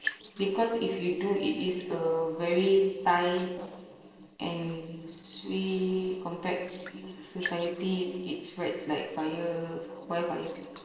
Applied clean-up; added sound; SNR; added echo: neural separator model SepFormer DNS4.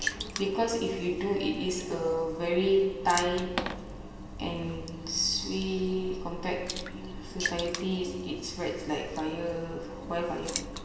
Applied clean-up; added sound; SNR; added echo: none; Water / Splash, splatter; 9 dB; reverberation time 1.4 s.